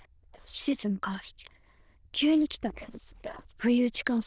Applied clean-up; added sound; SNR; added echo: neural diffusion model UNIVERSE++.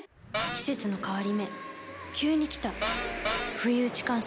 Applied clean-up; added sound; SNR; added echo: none; Cupboard open or close; 2 dB; none.